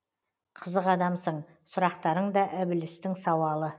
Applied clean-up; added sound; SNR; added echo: none; none; none; none.